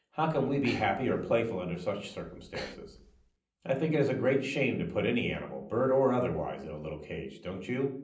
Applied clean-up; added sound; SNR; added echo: none; Breathing; 19 dB; reverberation time 0.6 s.